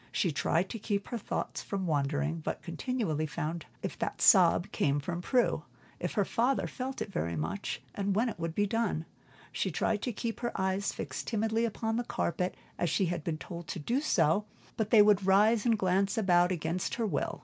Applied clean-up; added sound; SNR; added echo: none; none; none; none.